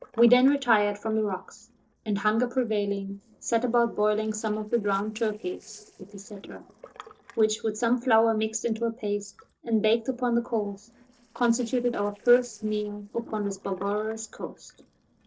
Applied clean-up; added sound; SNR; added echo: neural separator model SepFormer DNS4.